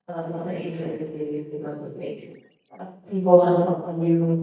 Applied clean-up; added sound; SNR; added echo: neural mask model DeepFilterNet 3.